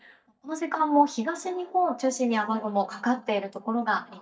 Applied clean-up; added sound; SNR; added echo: neural mask model DeepFilterNet 3.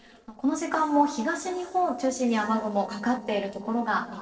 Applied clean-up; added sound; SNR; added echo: neural separator model SepFormer DNS4.